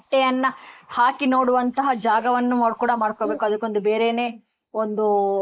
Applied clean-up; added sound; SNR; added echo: neural mask model Resemble Enhance denoiser.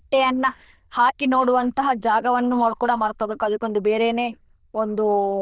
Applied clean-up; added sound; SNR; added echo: neural diffusion model UNIVERSE++.